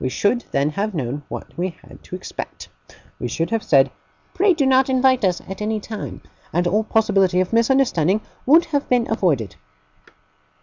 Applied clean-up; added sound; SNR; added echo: none; none; none; none.